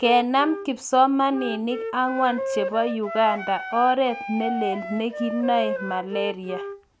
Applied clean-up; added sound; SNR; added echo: none; Wind instrument, woodwind instrument; 8 dB; none.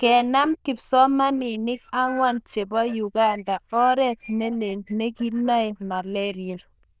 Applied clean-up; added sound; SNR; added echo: neural diffusion model UNIVERSE++.